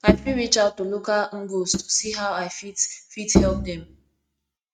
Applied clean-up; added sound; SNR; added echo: neural mask model RNNoise.